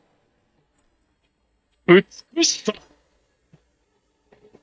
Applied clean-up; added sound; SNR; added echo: neural mask model DeepFilterNet 3.